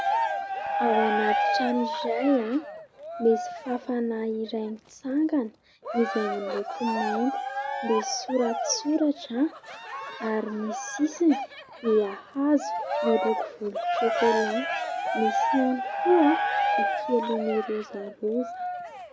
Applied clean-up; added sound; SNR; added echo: none; Cheering; 2 dB; none.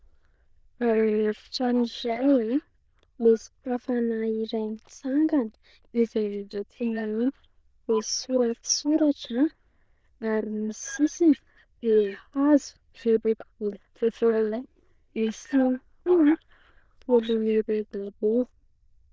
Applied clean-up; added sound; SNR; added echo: neural diffusion model UNIVERSE++.